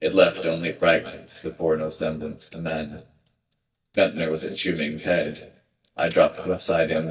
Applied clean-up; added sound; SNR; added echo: neural mask model DeepFilterNet 3.